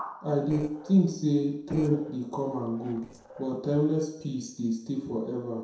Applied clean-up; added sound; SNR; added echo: neural separator model SepFormer DNS4.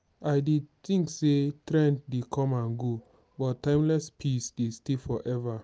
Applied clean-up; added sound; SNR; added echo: none; none; none; none.